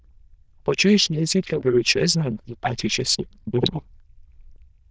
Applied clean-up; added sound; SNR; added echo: neural diffusion model UNIVERSE++.